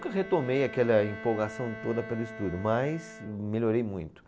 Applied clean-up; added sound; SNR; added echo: none; Bowed string instrument; 15 dB; none.